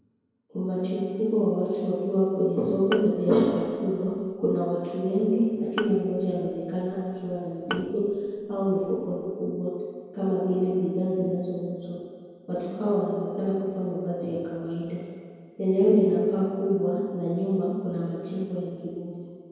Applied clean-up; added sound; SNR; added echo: none; Bowed string instrument; 16 dB; reverberation time 2.2 s.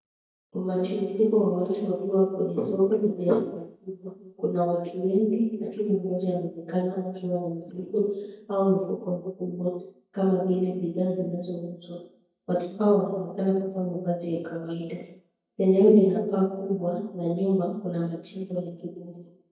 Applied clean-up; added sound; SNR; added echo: neural mask model DeepFilterNet 3.